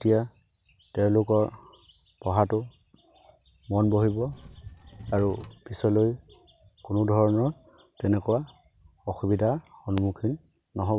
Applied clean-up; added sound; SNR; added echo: none; Wood / Tools; 17 dB; none.